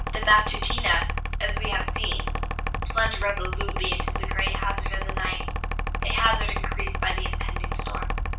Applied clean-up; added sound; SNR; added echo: none; Mechanical fan; -2 dB; reverberation time 0.4 s.